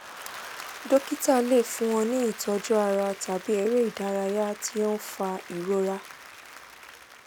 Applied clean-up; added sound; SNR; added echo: none; Applause / Crowd; 15 dB; none.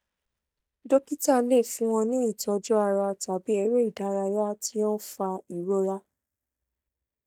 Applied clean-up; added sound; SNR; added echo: neural mask model DeepFilterNet 3.